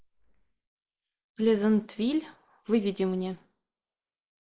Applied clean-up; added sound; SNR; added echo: neural mask model Resemble Enhance denoiser.